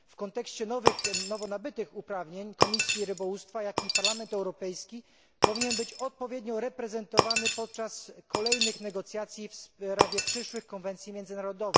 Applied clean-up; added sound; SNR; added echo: none; Shatter; -3 dB; none.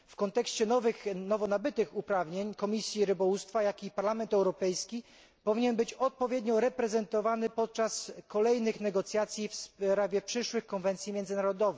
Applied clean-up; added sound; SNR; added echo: none; none; none; none.